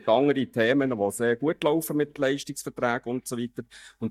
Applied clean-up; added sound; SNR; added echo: neural mask model DeepFilterNet 3.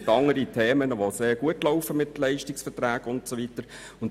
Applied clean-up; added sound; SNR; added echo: none; none; none; none.